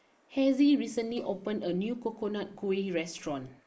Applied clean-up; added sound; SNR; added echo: neural mask model Resemble Enhance denoiser.